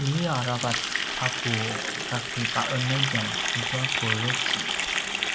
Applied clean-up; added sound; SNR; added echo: none; Water tap, faucet; -2 dB; none.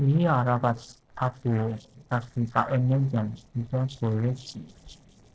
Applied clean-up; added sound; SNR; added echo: neural separator model SepFormer DNS4.